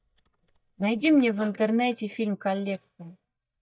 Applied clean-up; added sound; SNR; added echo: neural mask model DeepFilterNet 3.